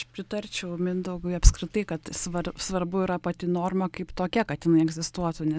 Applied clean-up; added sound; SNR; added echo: none; none; none; none.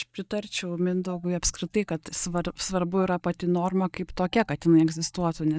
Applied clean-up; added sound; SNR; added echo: neural mask model DeepFilterNet 3.